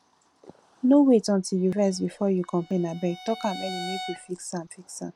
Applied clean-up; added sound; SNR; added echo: none; Bowed string instrument; 15 dB; none.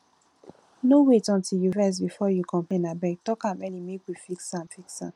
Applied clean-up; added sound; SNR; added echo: none; none; none; none.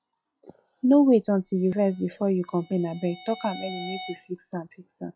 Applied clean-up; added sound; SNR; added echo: classical method log-MMSE.